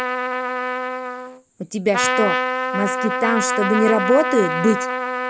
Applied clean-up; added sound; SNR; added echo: none; Trumpet; 1 dB; none.